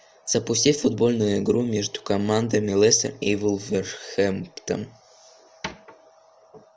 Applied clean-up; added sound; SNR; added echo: none; none; none; none.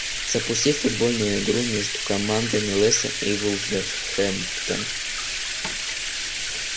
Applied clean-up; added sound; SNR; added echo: none; Bathtub (filling or washing); 3 dB; none.